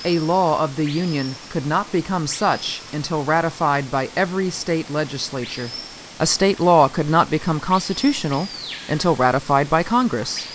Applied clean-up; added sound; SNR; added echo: none; Water; 16 dB; none.